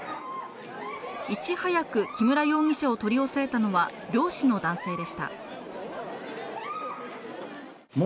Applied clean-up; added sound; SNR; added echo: none; none; none; none.